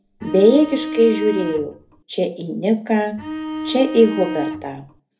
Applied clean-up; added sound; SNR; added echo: none; Bowed string instrument; 8 dB; reverberation time 0.3 s.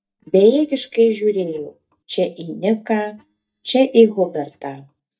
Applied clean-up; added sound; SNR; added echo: neural mask model DeepFilterNet 3.